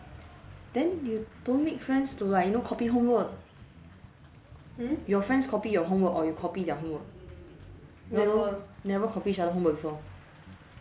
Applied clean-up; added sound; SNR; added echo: none; Applause + Bass guitar; 20 dB; none.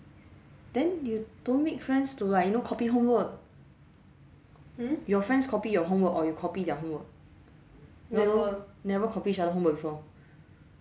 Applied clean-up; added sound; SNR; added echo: none; none; none; none.